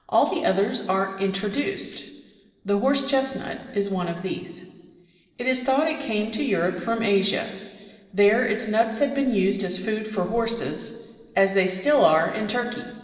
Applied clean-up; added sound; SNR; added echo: neural separator model SepFormer DNS4.